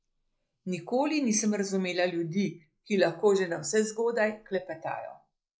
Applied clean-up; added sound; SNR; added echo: neural mask model Resemble Enhance denoiser.